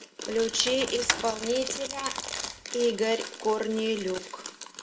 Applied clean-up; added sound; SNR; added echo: none; Rattle / Keys jangling; 6 dB; reverberation time 0.3 s.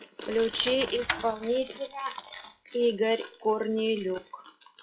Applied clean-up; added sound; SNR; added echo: classical method WPE with log-MMSE.